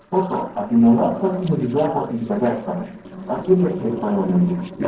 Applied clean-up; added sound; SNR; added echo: neural separator model SepFormer DNS4.